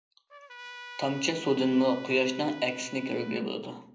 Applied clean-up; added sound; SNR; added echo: none; Trumpet; 17 dB; reverberation time 0.5 s.